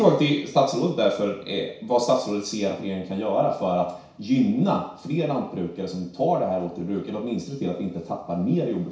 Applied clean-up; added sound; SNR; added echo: none; none; none; reverberation time 0.6 s.